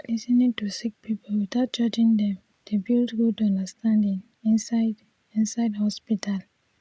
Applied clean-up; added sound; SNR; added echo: none; none; none; none.